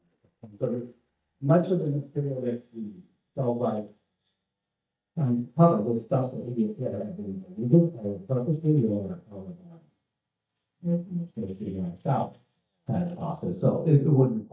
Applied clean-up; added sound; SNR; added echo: neural mask model DeepFilterNet 3.